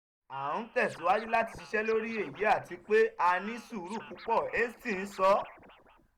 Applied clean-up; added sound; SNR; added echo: none; Scratching (performance technique); 19 dB; none.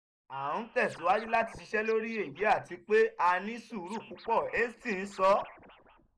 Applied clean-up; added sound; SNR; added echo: neural mask model Resemble Enhance denoiser.